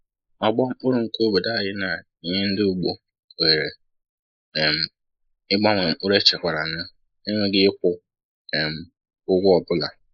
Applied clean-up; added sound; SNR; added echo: neural mask model Resemble Enhance denoiser.